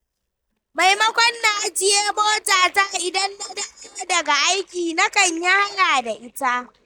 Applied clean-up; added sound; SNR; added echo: neural mask model DeepFilterNet 3.